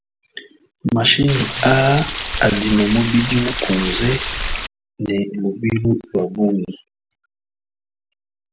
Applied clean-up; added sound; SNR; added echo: none; Stream; 5 dB; none.